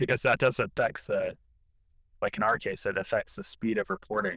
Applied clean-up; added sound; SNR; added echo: neural diffusion model UNIVERSE++.